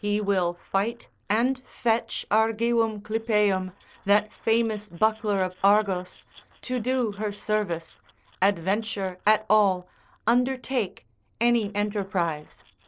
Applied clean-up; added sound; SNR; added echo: neural separator model SepFormer DNS4.